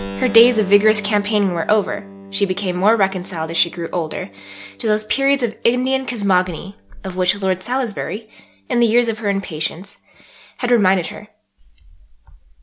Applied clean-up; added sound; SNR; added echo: none; Keyboard (musical); 17 dB; none.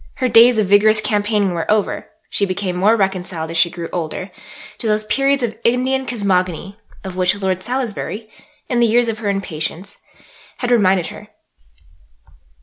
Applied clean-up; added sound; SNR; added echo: none; none; none; none.